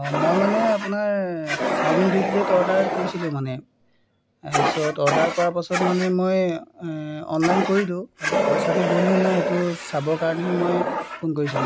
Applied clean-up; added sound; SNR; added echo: none; Fire; 3 dB; none.